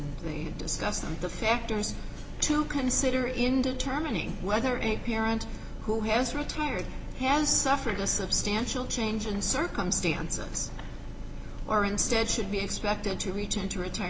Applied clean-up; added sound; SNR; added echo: none; none; none; none.